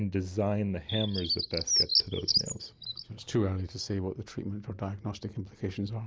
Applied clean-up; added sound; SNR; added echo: neural mask model Resemble Enhance denoiser.